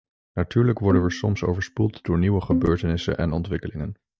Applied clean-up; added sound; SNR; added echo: neural mask model DeepFilterNet 3.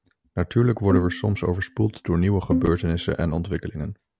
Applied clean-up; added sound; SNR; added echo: none; Bowed string instrument; 7 dB; none.